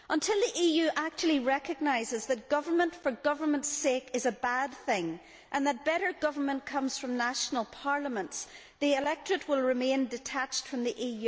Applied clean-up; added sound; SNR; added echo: none; none; none; none.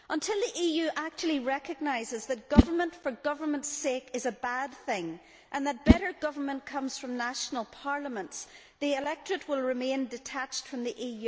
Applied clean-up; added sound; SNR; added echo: none; Whoosh, swoosh, swish; -3 dB; none.